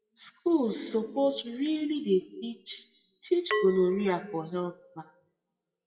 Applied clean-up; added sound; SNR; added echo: classical method WPE with log-MMSE.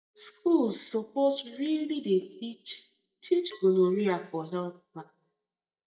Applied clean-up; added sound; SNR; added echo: neural mask model DeepFilterNet 3.